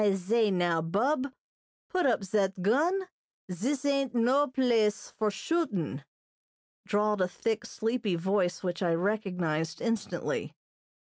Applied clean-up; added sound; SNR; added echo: none; none; none; none.